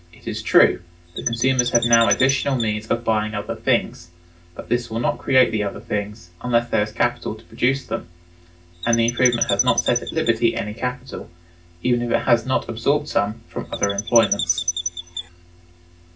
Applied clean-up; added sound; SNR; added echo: none; Chirp, tweet; 4 dB; reverberation time 0.4 s.